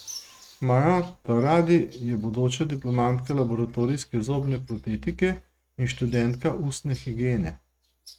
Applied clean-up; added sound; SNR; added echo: neural mask model RNNoise.